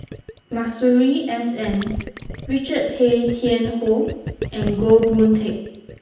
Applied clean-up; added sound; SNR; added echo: none; Gurgling; 12 dB; reverberation time 0.9 s.